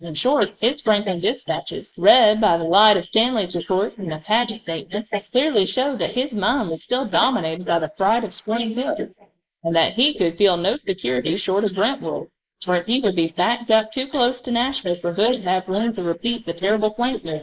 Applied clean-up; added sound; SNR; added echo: neural mask model Resemble Enhance denoiser.